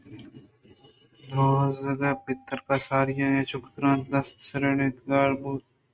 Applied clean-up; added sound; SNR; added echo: neural mask model RNNoise.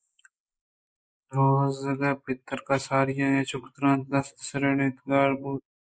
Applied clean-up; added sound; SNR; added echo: neural mask model Resemble Enhance denoiser.